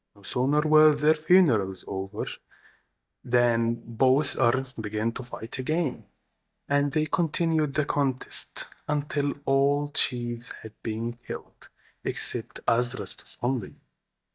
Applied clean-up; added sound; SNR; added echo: neural mask model DeepFilterNet 3.